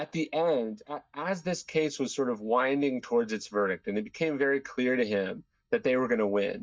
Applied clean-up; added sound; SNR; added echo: neural mask model DeepFilterNet 3.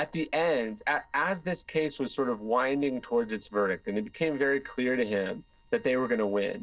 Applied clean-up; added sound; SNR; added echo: neural separator model SepFormer DNS4.